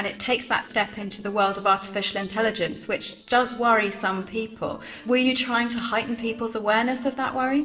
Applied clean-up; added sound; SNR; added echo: neural separator model SepFormer DNS4.